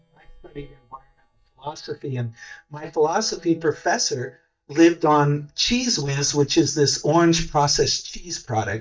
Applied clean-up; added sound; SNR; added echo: neural mask model DeepFilterNet 3.